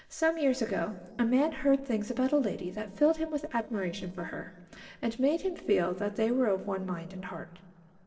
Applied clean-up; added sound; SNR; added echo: neural separator model SepFormer DNS4.